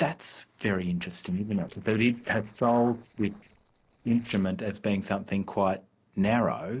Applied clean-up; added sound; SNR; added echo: neural separator model SepFormer DNS4.